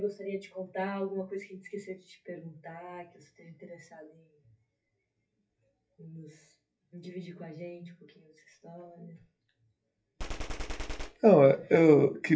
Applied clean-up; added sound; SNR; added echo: classical method WPE with log-MMSE.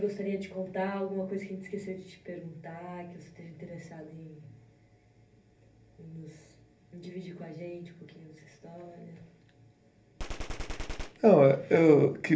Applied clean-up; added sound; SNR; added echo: none; Gunshot, gunfire; 7 dB; reverberation time 0.3 s.